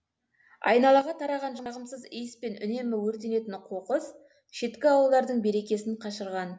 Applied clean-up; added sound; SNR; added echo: none; none; none; none.